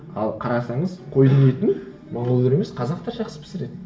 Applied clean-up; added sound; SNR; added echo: none; none; none; reverberation time 0.5 s.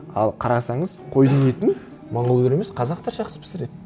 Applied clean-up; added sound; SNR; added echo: none; none; none; none.